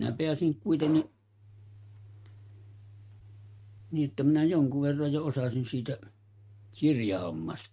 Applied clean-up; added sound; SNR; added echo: neural mask model RNNoise.